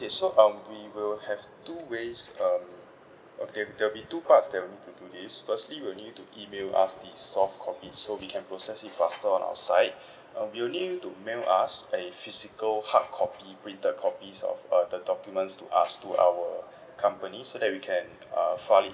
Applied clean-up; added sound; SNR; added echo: none; none; none; none.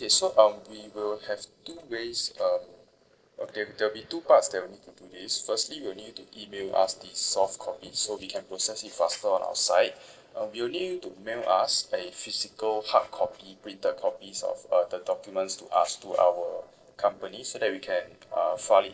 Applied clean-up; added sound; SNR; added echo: neural separator model SepFormer DNS4.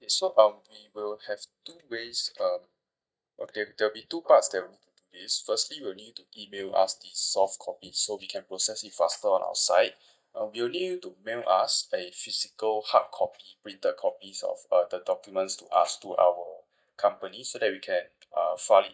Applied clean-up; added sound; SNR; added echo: neural mask model DeepFilterNet 3.